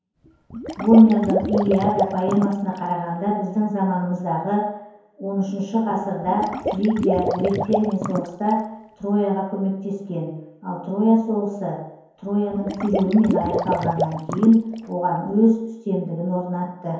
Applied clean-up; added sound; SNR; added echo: none; Water / Liquid; 7 dB; reverberation time 0.9 s.